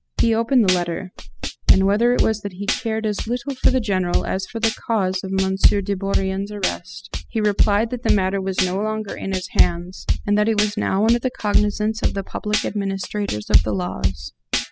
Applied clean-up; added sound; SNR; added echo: classical method spectral subtraction.